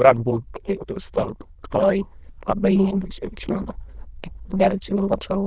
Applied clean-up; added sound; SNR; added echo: neural diffusion model UNIVERSE++.